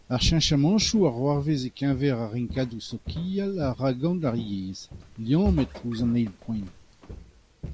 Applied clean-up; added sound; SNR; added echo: none; Walk, footsteps; 13 dB; none.